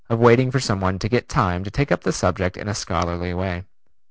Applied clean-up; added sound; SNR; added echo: none; none; none; none.